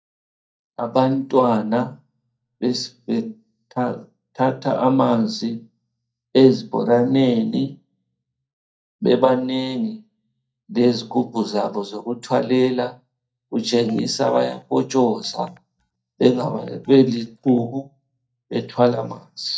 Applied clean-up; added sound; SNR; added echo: neural mask model DeepFilterNet 3.